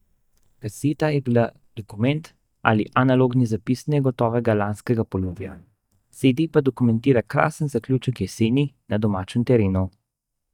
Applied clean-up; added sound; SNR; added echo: neural mask model DeepFilterNet 3.